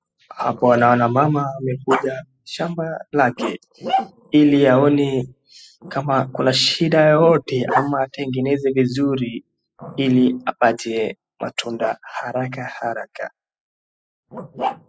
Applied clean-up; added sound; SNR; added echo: classical method spectral subtraction.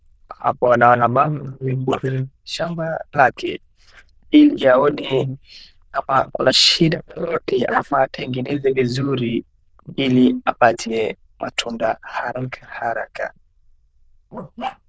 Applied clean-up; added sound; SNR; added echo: neural diffusion model UNIVERSE++.